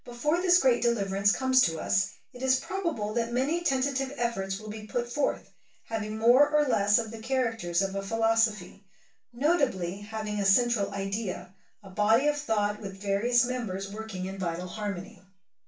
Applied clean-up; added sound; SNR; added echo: none; none; none; reverberation time 0.3 s.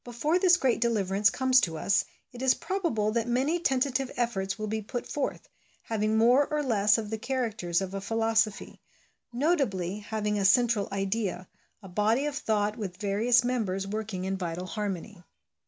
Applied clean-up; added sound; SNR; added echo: none; none; none; none.